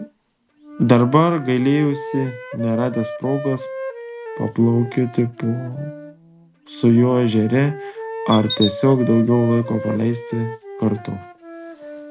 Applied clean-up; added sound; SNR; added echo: none; Wind instrument, woodwind instrument + Chirp, tweet; 12 dB; none.